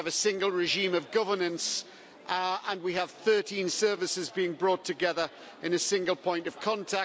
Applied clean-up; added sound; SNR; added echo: none; none; none; none.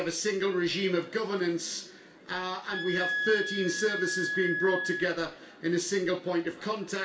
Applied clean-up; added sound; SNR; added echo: none; Wind instrument, woodwind instrument; 3 dB; reverberation time 0.4 s.